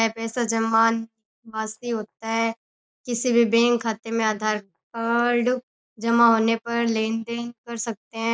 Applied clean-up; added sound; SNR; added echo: neural mask model Resemble Enhance denoiser.